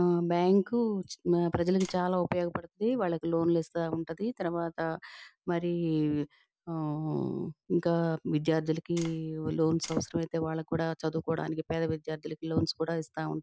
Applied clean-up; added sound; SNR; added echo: none; Tap; 17 dB; none.